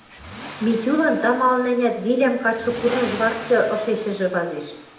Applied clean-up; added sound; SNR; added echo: none; Accelerating, revving, vroom; 15 dB; reverberation time 0.8 s.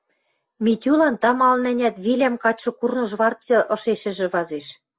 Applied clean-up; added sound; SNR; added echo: none; none; none; none.